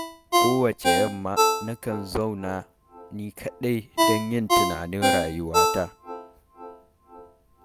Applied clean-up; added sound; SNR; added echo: none; Ringtone; -3 dB; none.